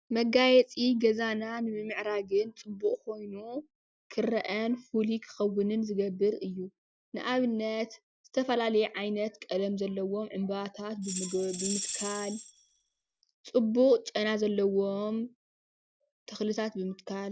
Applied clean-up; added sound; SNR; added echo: none; Tambourine; 8 dB; none.